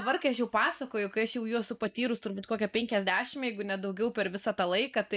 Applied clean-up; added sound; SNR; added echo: neural mask model Resemble Enhance denoiser.